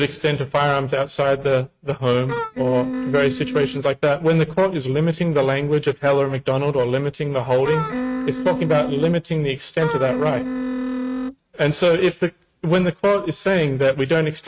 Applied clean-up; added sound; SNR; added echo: neural mask model RNNoise.